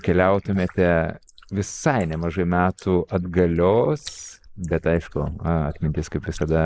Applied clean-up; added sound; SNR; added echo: neural mask model Resemble Enhance denoiser.